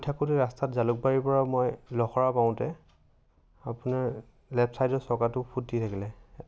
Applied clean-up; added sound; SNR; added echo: none; none; none; none.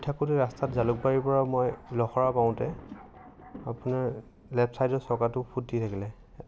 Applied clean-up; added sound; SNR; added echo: none; Thunder; 19 dB; none.